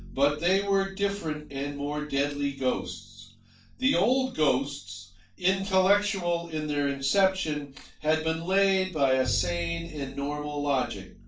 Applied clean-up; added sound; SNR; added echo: none; Bowed string instrument; 18 dB; reverberation time 0.3 s.